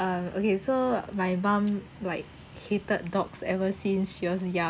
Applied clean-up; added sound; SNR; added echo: none; none; none; none.